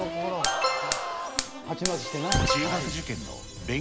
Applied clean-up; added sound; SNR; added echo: none; Alarm + Fire; 0 dB; none.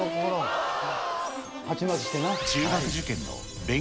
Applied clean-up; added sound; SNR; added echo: none; none; none; none.